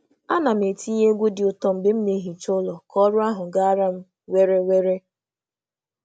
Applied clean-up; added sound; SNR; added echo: none; none; none; none.